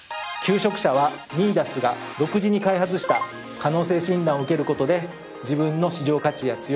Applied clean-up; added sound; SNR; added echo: none; none; none; none.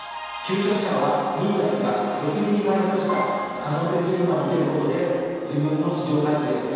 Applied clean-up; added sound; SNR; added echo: none; none; none; reverberation time 2.1 s.